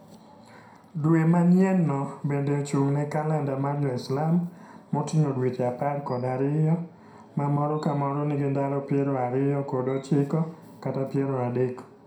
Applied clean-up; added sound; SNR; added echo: none; none; none; reverberation time 0.4 s.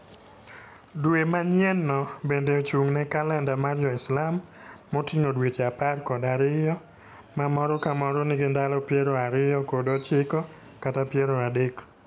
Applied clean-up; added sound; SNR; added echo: none; none; none; none.